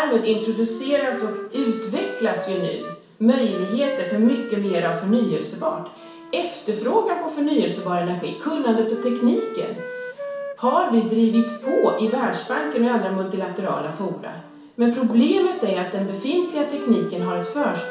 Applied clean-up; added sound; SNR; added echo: none; Wind instrument, woodwind instrument; 12 dB; reverberation time 0.6 s.